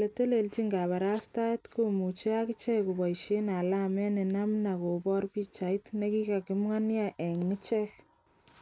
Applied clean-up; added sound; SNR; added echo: none; none; none; none.